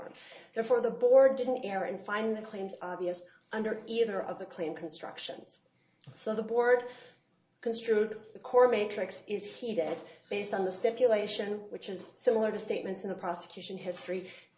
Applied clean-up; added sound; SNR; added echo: none; none; none; reverberation time 0.2 s.